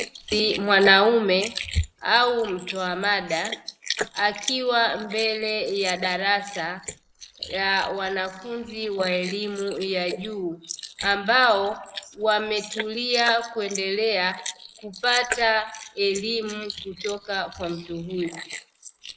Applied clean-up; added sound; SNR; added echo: neural mask model Resemble Enhance denoiser.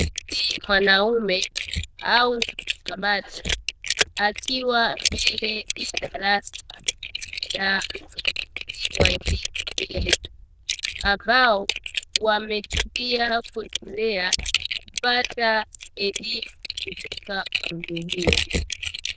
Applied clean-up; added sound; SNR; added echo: neural diffusion model UNIVERSE++.